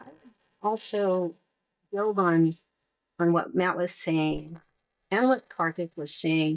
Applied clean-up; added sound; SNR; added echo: neural mask model DeepFilterNet 3.